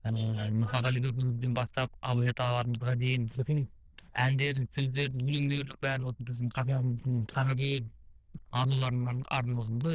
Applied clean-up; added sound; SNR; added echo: neural diffusion model UNIVERSE++.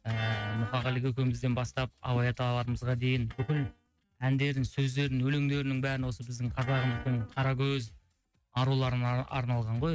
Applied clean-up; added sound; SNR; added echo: neural mask model RNNoise.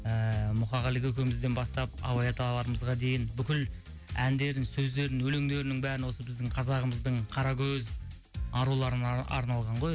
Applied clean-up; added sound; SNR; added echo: none; none; none; none.